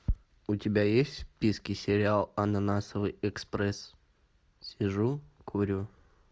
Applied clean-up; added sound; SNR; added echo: none; none; none; none.